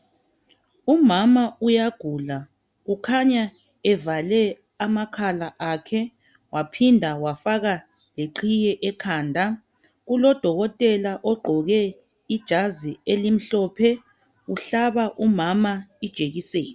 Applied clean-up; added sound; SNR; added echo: none; none; none; none.